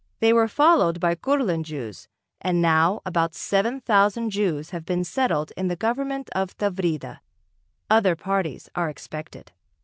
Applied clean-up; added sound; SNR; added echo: none; none; none; none.